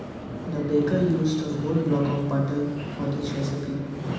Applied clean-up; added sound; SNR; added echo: none; Subway, metro, underground; 7 dB; reverberation time 1.1 s.